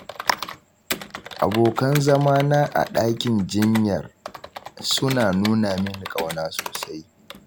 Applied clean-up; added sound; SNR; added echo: none; Computer keyboard; 13 dB; none.